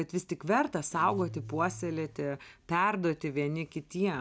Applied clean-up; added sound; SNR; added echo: none; Guitar; 16 dB; none.